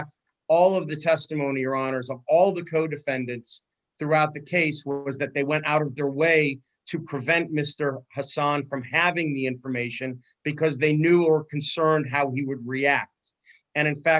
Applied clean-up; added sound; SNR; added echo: none; none; none; none.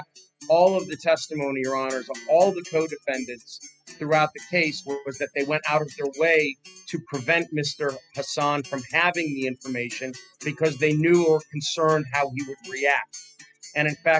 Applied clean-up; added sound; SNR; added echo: classical method spectral subtraction.